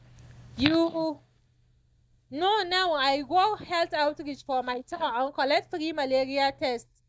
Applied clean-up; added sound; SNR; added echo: neural mask model DeepFilterNet 3.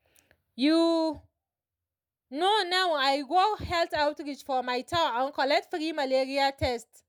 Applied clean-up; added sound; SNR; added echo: none; none; none; none.